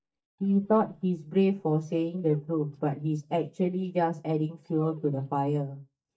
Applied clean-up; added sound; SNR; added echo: neural mask model DeepFilterNet 3.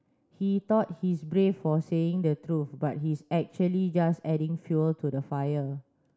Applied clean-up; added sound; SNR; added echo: none; none; none; none.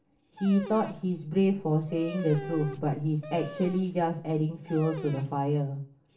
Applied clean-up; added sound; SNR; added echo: none; Dog; 15 dB; reverberation time 0.3 s.